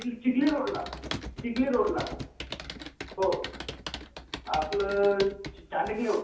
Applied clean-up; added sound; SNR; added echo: none; Computer keyboard; 10 dB; reverberation time 0.5 s.